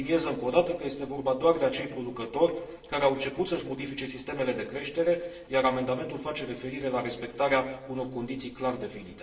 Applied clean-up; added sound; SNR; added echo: none; none; none; reverberation time 0.8 s.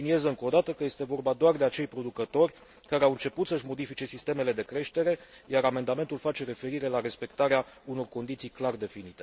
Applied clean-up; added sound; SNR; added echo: none; none; none; none.